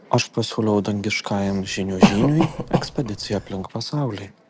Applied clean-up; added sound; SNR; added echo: none; Cough; 0 dB; none.